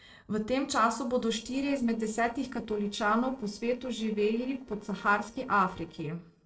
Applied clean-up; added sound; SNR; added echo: neural separator model SepFormer DNS4.